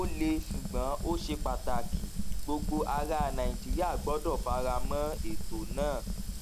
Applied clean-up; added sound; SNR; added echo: none; Fire; -2 dB; none.